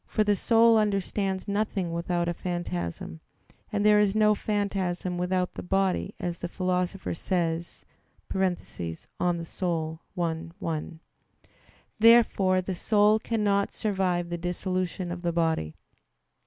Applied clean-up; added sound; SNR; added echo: none; none; none; none.